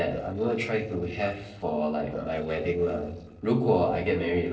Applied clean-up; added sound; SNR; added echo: neural separator model SepFormer DNS4.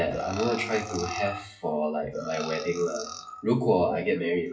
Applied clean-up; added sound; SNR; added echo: classical method WPE with log-MMSE.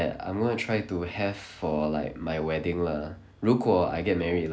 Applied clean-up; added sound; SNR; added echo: none; none; none; none.